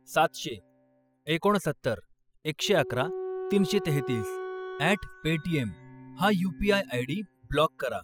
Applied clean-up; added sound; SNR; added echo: classical method spectral subtraction.